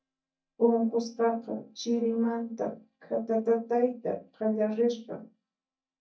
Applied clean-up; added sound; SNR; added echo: neural mask model DeepFilterNet 3.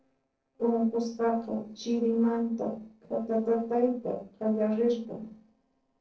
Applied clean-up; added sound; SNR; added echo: neural separator model SepFormer DNS4.